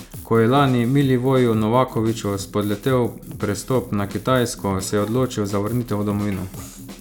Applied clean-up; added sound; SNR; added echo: none; Drum kit; 16 dB; none.